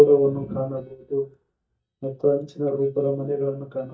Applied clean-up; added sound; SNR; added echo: neural mask model DeepFilterNet 3.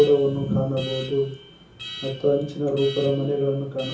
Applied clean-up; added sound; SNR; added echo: none; Alarm; 16 dB; reverberation time 0.6 s.